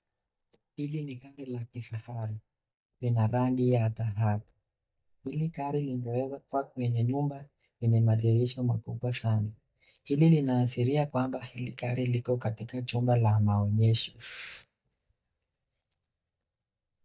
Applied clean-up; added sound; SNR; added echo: neural mask model DeepFilterNet 3.